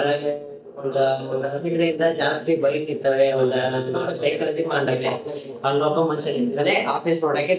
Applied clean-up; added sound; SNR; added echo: neural mask model DeepFilterNet 3.